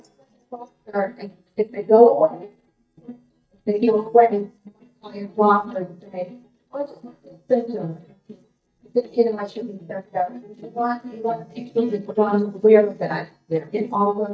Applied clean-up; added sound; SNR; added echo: neural mask model DeepFilterNet 3.